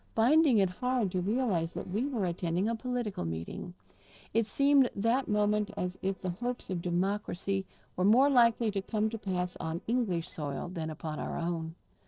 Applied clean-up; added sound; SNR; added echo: neural separator model SepFormer DNS4.